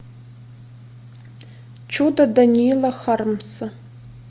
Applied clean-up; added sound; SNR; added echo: none; none; none; none.